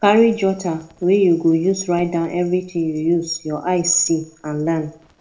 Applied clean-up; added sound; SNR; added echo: neural separator model SepFormer DNS4.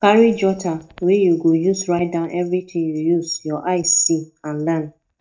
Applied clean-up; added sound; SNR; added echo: neural mask model DeepFilterNet 3.